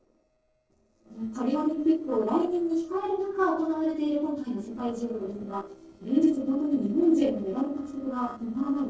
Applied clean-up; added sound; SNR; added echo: neural separator model SepFormer DNS4.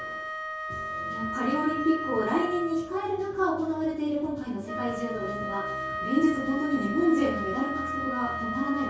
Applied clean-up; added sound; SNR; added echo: none; Wind instrument, woodwind instrument; 6 dB; reverberation time 0.6 s.